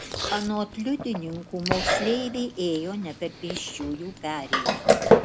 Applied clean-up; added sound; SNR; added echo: none; Chewing, mastication; -3 dB; none.